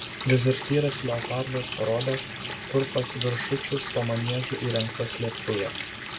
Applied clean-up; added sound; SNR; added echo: none; Water tap, faucet; 5 dB; none.